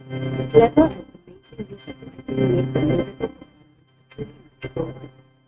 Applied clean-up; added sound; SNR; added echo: neural mask model RNNoise.